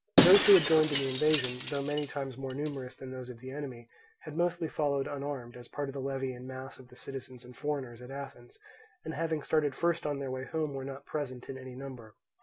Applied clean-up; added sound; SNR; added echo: none; Shatter; -1 dB; none.